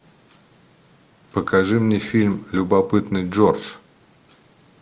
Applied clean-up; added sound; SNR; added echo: none; none; none; none.